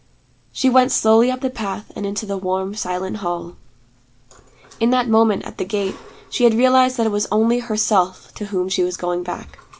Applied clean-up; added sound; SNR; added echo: none; none; none; none.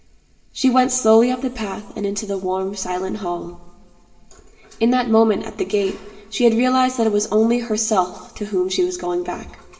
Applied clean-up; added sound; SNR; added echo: none; none; none; reverberation time 2.4 s.